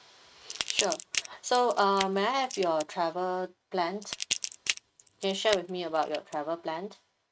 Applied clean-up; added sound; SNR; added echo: neural mask model RNNoise.